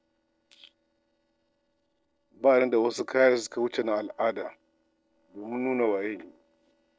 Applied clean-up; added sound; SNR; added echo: neural separator model SepFormer DNS4.